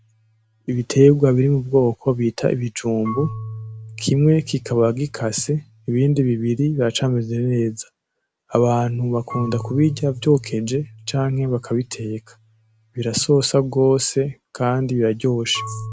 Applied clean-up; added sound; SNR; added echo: none; Marimba, xylophone / Wood; 18 dB; none.